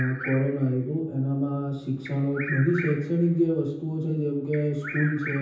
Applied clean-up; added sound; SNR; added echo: none; Bird vocalization, bird call, bird song; 13 dB; reverberation time 0.7 s.